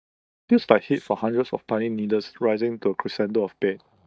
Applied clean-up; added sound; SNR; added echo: neural mask model DeepFilterNet 3.